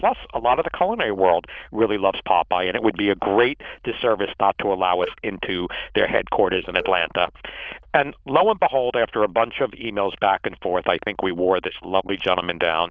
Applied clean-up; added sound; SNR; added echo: neural diffusion model UNIVERSE++.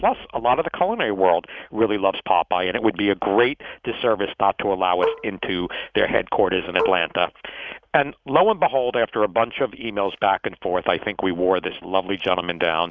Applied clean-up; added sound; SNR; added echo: neural mask model RNNoise.